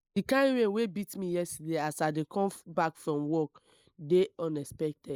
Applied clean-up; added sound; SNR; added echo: neural mask model Resemble Enhance denoiser.